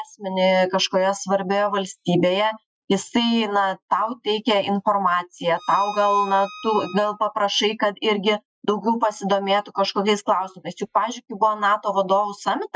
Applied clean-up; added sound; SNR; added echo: classical method Wiener filter.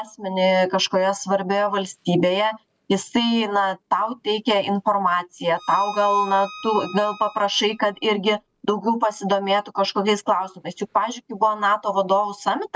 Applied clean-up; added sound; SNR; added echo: none; Bowed string instrument; 19 dB; none.